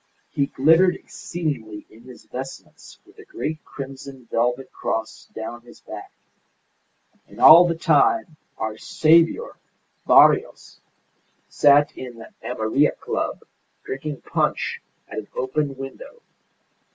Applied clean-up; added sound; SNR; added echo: none; none; none; none.